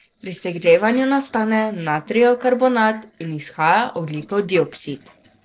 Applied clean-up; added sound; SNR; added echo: neural separator model SepFormer DNS4.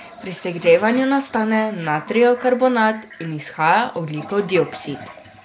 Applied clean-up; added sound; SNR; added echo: none; Toilet flush; 19 dB; none.